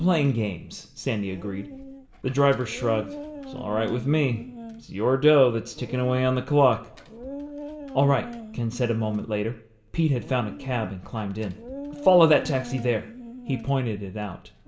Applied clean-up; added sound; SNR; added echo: none; Dog; 15 dB; reverberation time 0.6 s.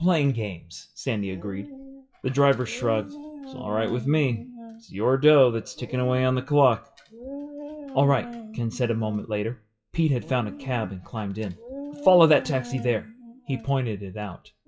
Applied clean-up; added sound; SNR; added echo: classical method WPE with log-MMSE.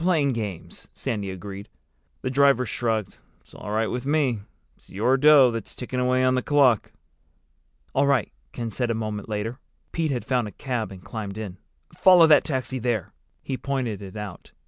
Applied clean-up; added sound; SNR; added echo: none; none; none; none.